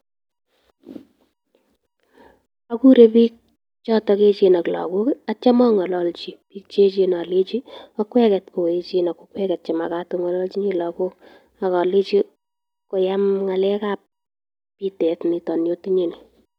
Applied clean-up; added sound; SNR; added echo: none; none; none; none.